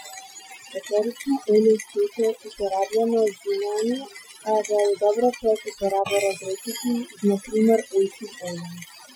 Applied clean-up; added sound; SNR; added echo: classical method Wiener filter.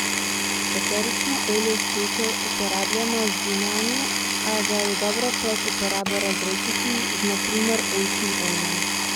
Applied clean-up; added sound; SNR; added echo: none; Power tool; -4 dB; none.